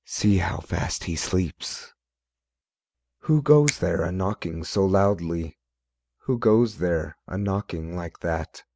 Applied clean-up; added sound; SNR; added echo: neural mask model Resemble Enhance denoiser.